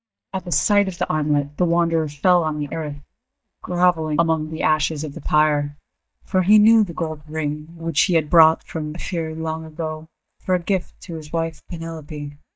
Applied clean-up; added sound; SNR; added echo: neural mask model DeepFilterNet 3.